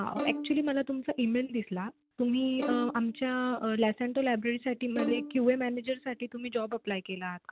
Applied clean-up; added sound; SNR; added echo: none; Bowed string instrument; 10 dB; none.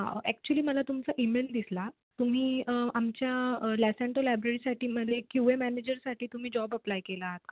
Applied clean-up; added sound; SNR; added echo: none; none; none; none.